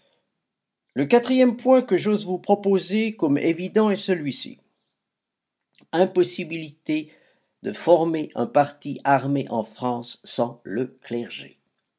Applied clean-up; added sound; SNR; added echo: none; none; none; none.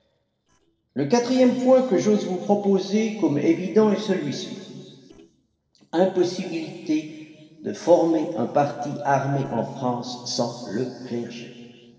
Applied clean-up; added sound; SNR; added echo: neural separator model SepFormer DNS4.